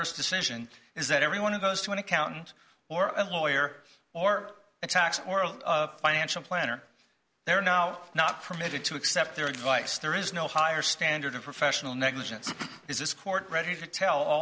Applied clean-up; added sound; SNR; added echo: none; none; none; none.